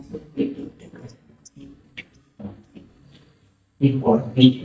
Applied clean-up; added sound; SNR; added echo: neural mask model DeepFilterNet 3.